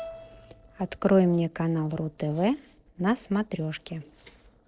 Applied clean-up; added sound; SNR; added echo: neural separator model SepFormer DNS4.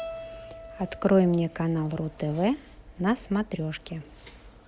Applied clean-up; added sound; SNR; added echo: none; Keyboard (musical); 18 dB; none.